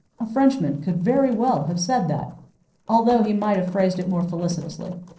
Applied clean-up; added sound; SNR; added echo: neural separator model SepFormer DNS4.